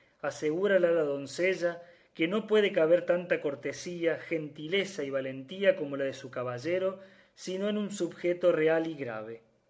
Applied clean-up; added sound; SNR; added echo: none; none; none; none.